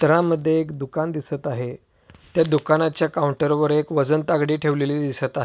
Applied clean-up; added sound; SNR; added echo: none; none; none; none.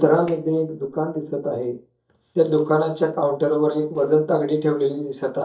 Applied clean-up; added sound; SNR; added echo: neural mask model DeepFilterNet 3.